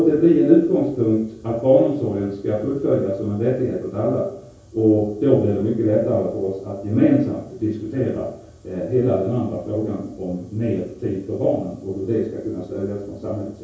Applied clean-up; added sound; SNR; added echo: none; none; none; reverberation time 0.6 s.